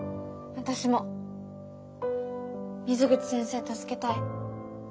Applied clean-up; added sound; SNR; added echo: none; none; none; none.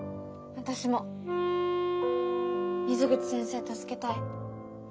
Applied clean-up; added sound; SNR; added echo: none; Wind instrument, woodwind instrument; 0 dB; none.